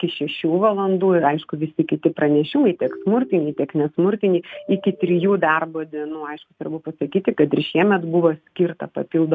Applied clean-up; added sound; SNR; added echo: neural mask model RNNoise.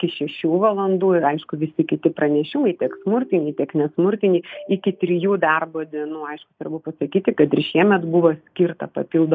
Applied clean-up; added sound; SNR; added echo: neural mask model DeepFilterNet 3.